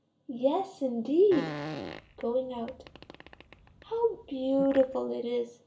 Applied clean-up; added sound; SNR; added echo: none; Fart; 13 dB; reverberation time 0.2 s.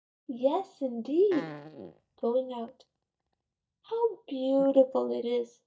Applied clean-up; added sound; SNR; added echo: neural mask model DeepFilterNet 3.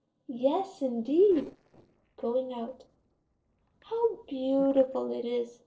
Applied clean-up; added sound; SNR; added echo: neural separator model SepFormer DNS4.